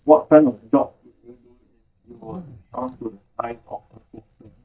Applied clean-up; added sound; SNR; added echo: neural mask model DeepFilterNet 3.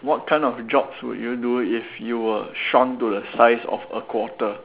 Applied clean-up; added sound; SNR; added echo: none; none; none; none.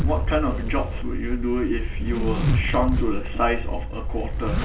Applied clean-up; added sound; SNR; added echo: none; Zipper (clothing); -3 dB; reverberation time 0.2 s.